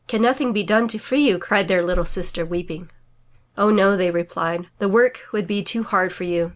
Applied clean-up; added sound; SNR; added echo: none; none; none; none.